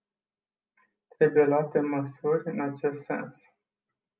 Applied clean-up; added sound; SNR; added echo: none; none; none; none.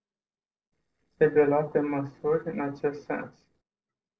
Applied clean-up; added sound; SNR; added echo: neural separator model SepFormer DNS4.